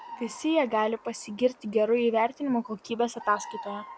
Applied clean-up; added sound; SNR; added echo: none; Bird vocalization, bird call, bird song; 18 dB; none.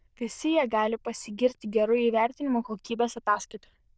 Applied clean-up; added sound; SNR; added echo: neural diffusion model UNIVERSE++.